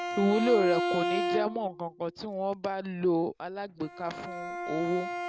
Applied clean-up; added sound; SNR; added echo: none; Bowed string instrument; 4 dB; none.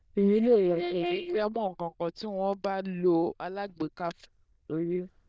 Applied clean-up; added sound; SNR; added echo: neural diffusion model UNIVERSE++.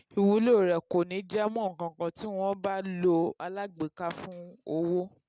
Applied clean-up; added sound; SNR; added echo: none; none; none; none.